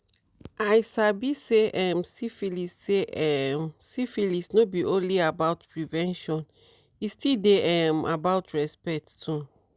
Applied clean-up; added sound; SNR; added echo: none; none; none; none.